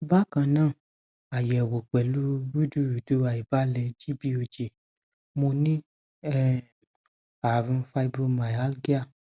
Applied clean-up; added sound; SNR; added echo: none; none; none; none.